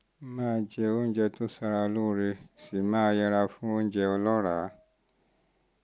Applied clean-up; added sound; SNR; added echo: none; none; none; none.